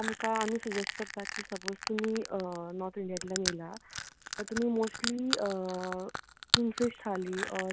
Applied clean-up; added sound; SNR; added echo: none; Crushing; 4 dB; none.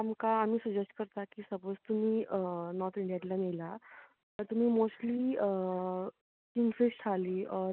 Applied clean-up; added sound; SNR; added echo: none; none; none; none.